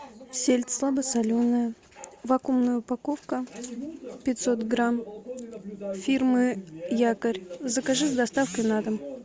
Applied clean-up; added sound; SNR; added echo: none; none; none; none.